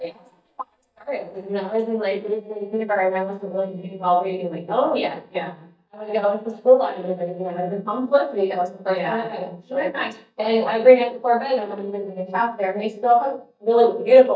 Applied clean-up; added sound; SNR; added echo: neural mask model DeepFilterNet 3.